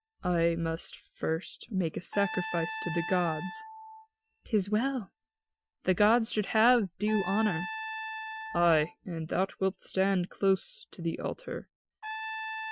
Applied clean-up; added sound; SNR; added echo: classical method Wiener filter.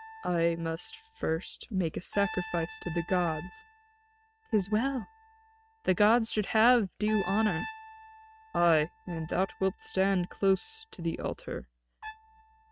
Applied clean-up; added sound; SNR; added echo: neural mask model RNNoise.